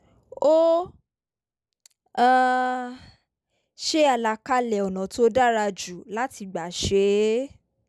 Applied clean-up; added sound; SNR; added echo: none; none; none; none.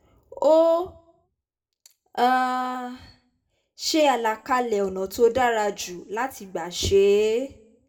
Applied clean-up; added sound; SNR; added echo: none; none; none; reverberation time 0.3 s.